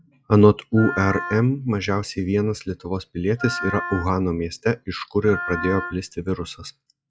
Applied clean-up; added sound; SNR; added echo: classical method log-MMSE.